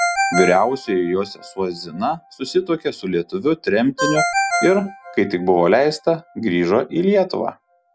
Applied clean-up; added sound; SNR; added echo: none; Ringtone; 7 dB; none.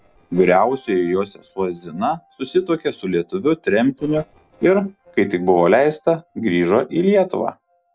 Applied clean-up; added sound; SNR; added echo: neural separator model SepFormer DNS4.